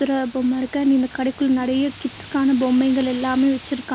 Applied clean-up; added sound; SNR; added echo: none; Wind; 17 dB; none.